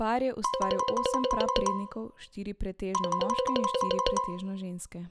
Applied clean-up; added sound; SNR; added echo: none; Marimba, xylophone; -4 dB; none.